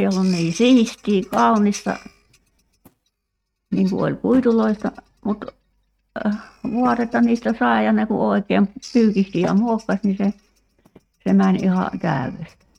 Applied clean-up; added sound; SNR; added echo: neural mask model RNNoise.